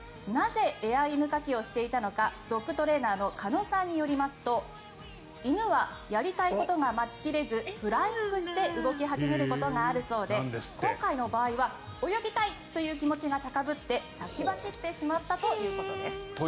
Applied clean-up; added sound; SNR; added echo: none; none; none; none.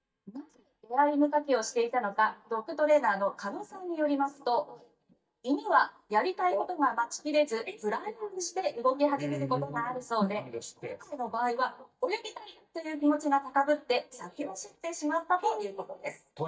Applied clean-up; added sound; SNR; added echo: neural mask model DeepFilterNet 3.